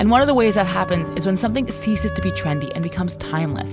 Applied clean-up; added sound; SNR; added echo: none; Wind instrument, woodwind instrument; 14 dB; none.